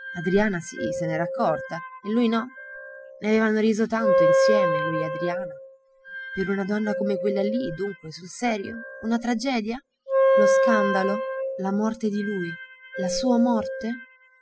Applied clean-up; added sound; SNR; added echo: classical method spectral subtraction.